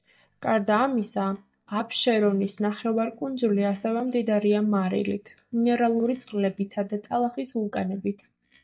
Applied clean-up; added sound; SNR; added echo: neural mask model DeepFilterNet 3.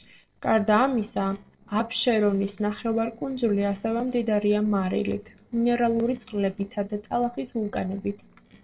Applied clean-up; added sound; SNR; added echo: neural separator model SepFormer DNS4.